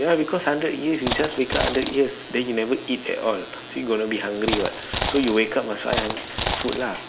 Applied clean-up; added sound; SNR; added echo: none; Coin (dropping); 5 dB; none.